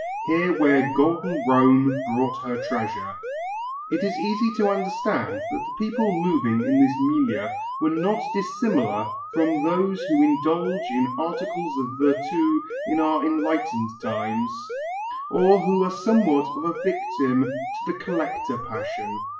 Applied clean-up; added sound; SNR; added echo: classical method WPE with log-MMSE.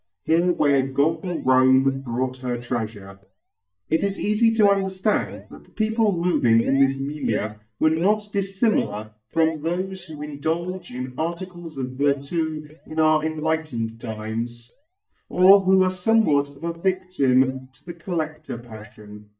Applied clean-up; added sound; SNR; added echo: neural mask model DeepFilterNet 3.